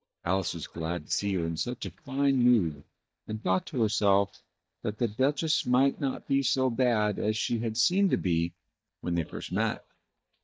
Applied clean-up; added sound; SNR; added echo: neural mask model DeepFilterNet 3.